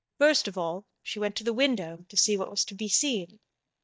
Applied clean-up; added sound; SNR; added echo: neural mask model DeepFilterNet 3.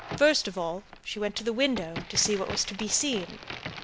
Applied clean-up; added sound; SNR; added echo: none; Crack; 12 dB; none.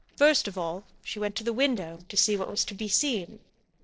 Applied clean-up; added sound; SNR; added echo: neural separator model SepFormer DNS4.